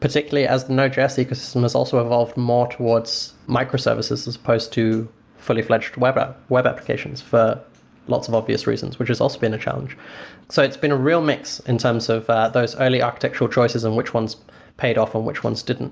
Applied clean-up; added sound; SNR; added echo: none; none; none; none.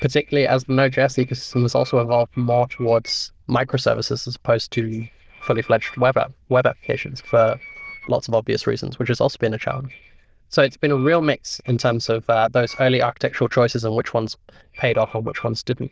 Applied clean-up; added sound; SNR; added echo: neural diffusion model UNIVERSE++.